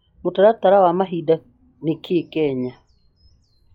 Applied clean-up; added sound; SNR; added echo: classical method log-MMSE.